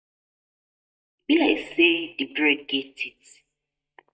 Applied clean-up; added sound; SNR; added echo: neural mask model DeepFilterNet 3.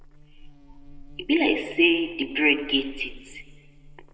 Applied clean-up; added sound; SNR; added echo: none; Buzz; 18 dB; reverberation time 1.2 s.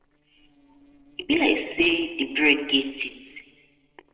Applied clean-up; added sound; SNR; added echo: neural separator model SepFormer DNS4.